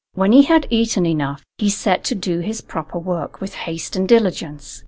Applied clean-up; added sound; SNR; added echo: none; none; none; none.